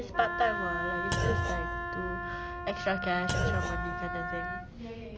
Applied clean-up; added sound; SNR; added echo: none; Thump, thud + Wind instrument, woodwind instrument; -1 dB; none.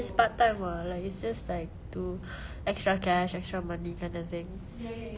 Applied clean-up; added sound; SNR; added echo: none; none; none; none.